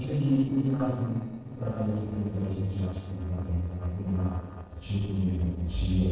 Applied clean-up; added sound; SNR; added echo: neural separator model SepFormer DNS4.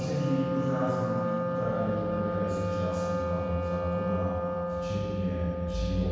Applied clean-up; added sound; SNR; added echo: none; Wind instrument, woodwind instrument; 0 dB; reverberation time 2.1 s.